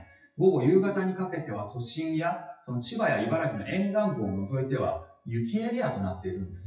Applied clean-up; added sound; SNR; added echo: classical method WPE with log-MMSE.